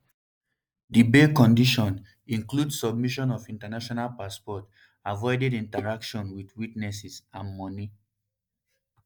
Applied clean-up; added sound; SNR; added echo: neural mask model DeepFilterNet 3.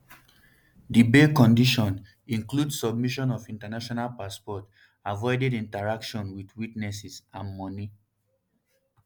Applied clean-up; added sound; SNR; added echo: none; none; none; none.